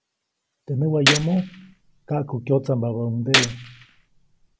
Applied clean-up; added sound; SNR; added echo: none; Gunshot, gunfire; 1 dB; none.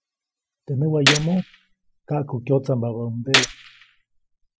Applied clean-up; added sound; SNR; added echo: classical method spectral subtraction.